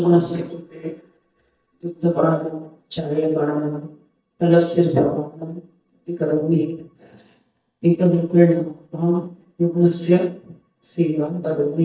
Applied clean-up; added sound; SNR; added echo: neural mask model DeepFilterNet 3.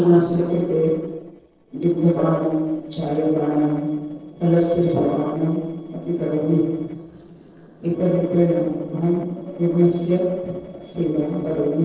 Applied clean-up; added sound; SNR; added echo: neural separator model SepFormer DNS4.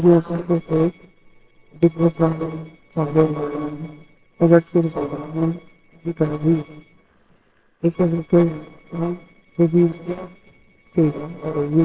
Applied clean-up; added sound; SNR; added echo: neural separator model SepFormer WHAMR!.